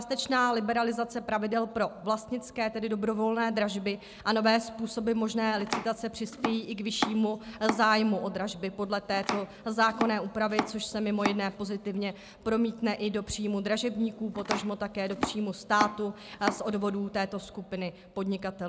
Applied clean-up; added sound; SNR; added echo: none; Domestic sounds, home sounds; 7 dB; none.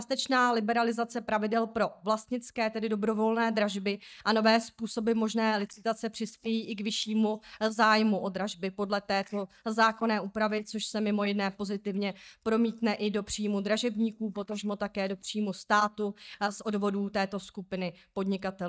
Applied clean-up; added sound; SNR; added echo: neural mask model DeepFilterNet 3.